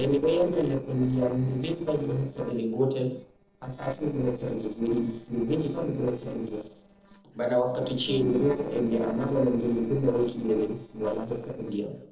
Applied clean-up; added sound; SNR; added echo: neural separator model SepFormer DNS4.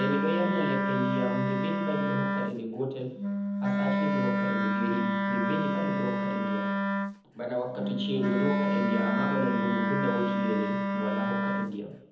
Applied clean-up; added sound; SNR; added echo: none; Wind instrument, woodwind instrument; -4 dB; reverberation time 1.0 s.